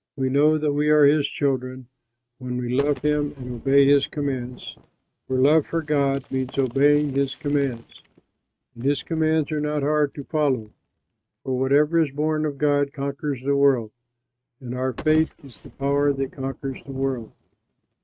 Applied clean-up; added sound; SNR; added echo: neural mask model RNNoise.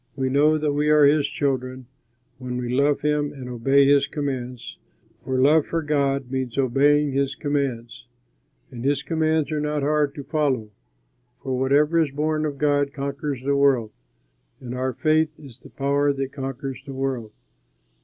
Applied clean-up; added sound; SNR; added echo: none; none; none; none.